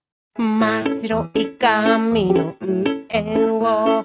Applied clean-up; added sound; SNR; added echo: neural mask model RNNoise.